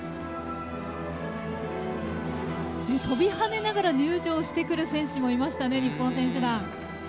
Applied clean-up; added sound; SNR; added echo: none; none; none; none.